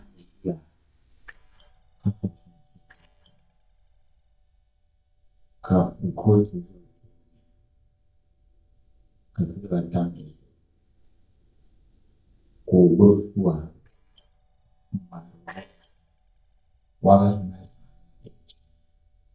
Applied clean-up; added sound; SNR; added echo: neural mask model DeepFilterNet 3.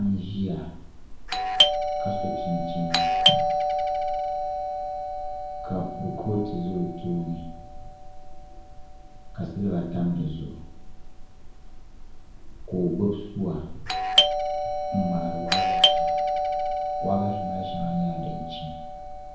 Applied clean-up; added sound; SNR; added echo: none; Doorbell; -4 dB; reverberation time 0.9 s.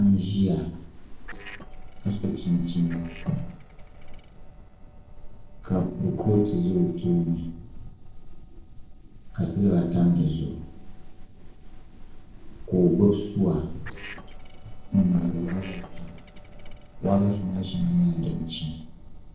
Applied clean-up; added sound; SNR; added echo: neural separator model SepFormer DNS4.